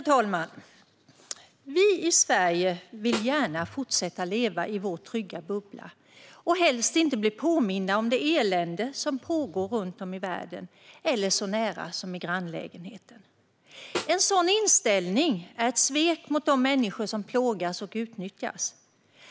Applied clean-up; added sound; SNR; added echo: none; Snare drum; 12 dB; none.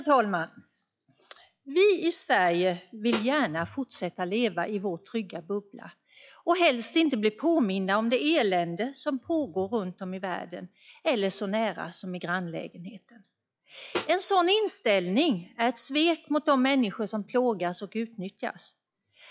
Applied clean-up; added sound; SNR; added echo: classical method log-MMSE.